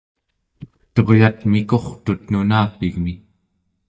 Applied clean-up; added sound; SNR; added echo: neural mask model DeepFilterNet 3.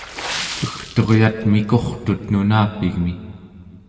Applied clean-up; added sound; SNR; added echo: none; Water / Splash, splatter; 14 dB; reverberation time 1.6 s.